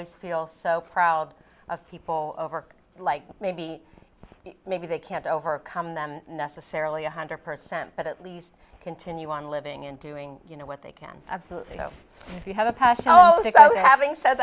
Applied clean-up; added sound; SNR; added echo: none; none; none; none.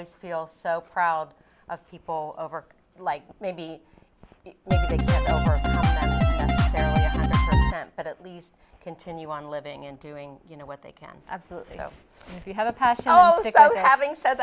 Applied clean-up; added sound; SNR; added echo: none; Drum kit; -5 dB; none.